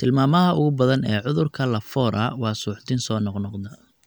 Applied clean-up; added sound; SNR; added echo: none; none; none; none.